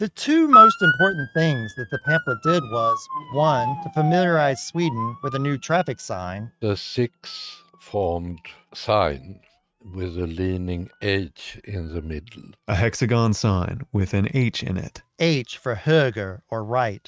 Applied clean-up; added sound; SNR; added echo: neural mask model RNNoise.